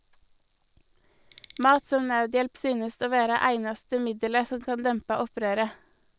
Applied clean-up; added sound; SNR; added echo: none; Alarm; 11 dB; none.